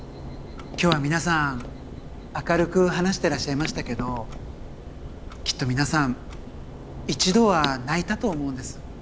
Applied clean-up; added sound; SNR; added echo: none; Clock; 10 dB; none.